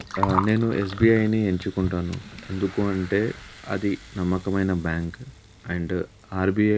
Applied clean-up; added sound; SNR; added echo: none; Gurgling; 11 dB; none.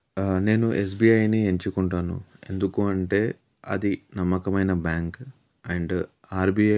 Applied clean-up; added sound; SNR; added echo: none; none; none; none.